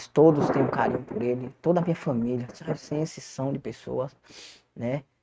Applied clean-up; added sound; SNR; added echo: neural mask model RNNoise.